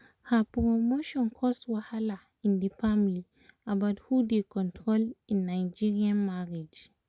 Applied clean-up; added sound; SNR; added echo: none; none; none; none.